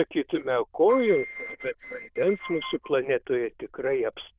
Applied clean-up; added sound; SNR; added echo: neural diffusion model UNIVERSE++.